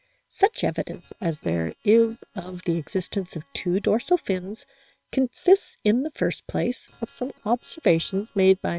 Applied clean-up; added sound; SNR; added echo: neural separator model SepFormer WHAM!.